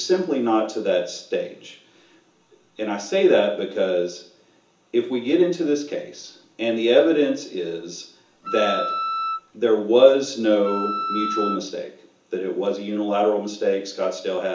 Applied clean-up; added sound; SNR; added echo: none; Wind instrument, woodwind instrument; 5 dB; reverberation time 0.7 s.